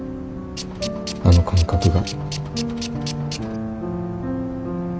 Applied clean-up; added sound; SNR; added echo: none; Tools; 13 dB; none.